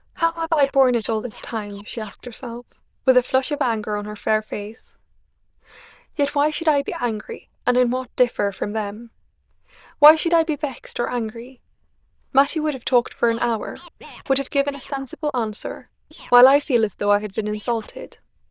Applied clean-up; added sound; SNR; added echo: neural diffusion model UNIVERSE++.